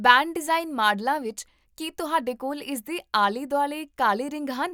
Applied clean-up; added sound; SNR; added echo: none; none; none; none.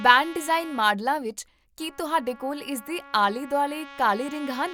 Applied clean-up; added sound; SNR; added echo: none; Trumpet; 20 dB; none.